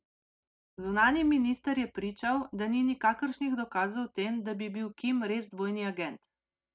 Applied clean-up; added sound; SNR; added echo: neural mask model RNNoise.